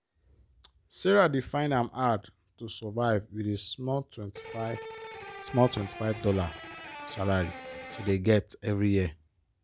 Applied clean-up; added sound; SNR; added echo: none; Electric guitar; 13 dB; none.